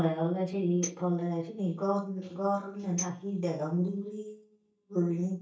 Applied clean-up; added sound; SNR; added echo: neural mask model DeepFilterNet 3.